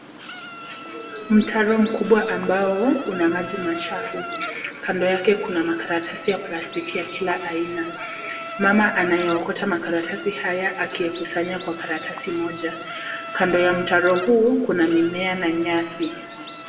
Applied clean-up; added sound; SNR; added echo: none; Insect; 12 dB; reverberation time 1.1 s.